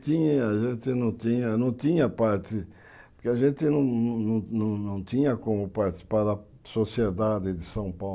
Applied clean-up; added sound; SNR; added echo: none; none; none; none.